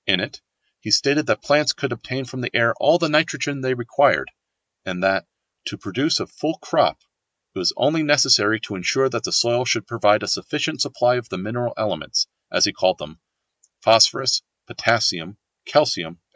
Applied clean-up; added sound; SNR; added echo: none; none; none; none.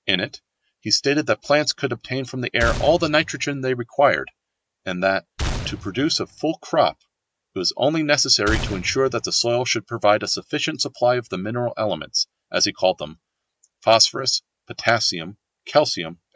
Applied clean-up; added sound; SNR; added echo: none; Gunshot, gunfire; 7 dB; none.